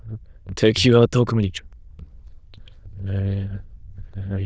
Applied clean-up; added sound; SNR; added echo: neural diffusion model UNIVERSE++.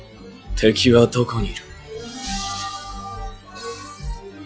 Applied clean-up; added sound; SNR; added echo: classical method log-MMSE.